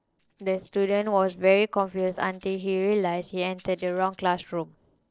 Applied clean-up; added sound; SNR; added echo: neural separator model SepFormer DNS4.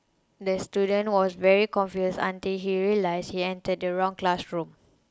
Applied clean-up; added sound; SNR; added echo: none; none; none; none.